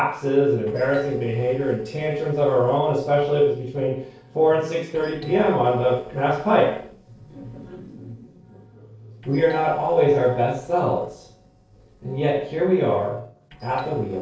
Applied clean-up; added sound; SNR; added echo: neural separator model SepFormer DNS4.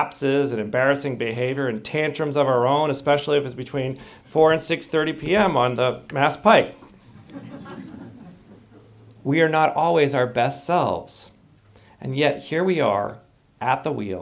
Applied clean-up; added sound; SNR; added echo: none; none; none; none.